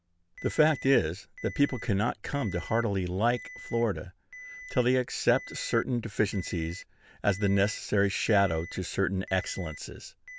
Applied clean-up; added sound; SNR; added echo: none; Alarm; 18 dB; none.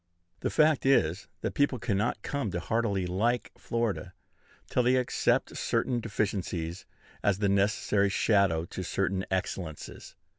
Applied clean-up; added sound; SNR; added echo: none; none; none; none.